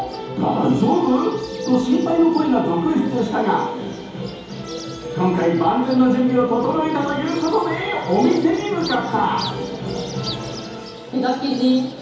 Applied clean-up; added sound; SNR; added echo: none; Bird; 15 dB; reverberation time 2.2 s.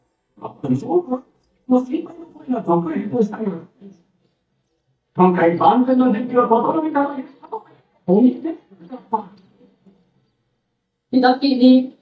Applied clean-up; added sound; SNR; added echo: neural mask model DeepFilterNet 3.